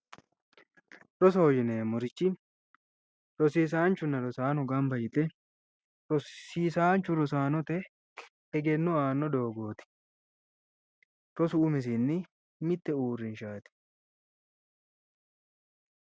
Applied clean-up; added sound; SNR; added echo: none; none; none; none.